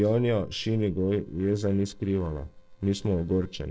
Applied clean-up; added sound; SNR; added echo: neural separator model SepFormer DNS4.